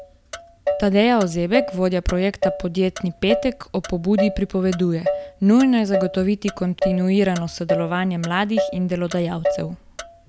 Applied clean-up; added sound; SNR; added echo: none; Motor vehicle (road); 7 dB; none.